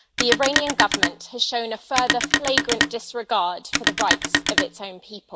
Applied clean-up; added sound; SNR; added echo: none; Telephone; -1 dB; none.